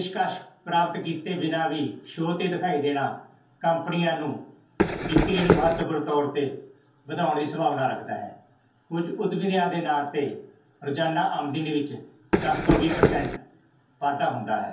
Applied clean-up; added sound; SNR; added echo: none; Run; -4 dB; reverberation time 0.7 s.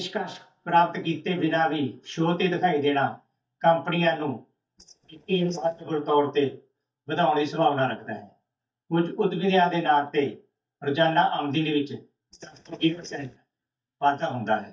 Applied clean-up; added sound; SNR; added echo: neural mask model DeepFilterNet 3.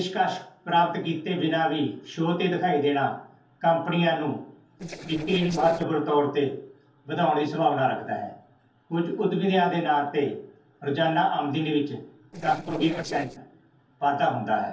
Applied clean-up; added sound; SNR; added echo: neural separator model SepFormer DNS4.